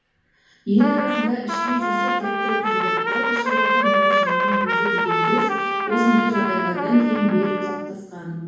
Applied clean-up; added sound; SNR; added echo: none; Trumpet; -1 dB; reverberation time 1.2 s.